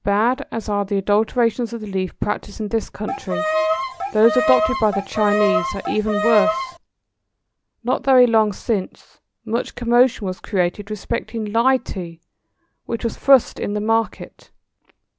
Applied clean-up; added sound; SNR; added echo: none; Bowed string instrument; 1 dB; none.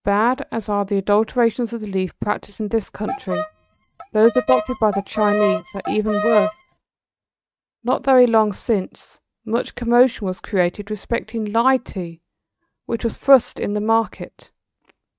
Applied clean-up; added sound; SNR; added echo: neural mask model RNNoise.